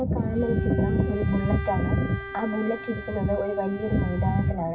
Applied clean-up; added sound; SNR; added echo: none; Bowed string instrument; 11 dB; reverberation time 0.4 s.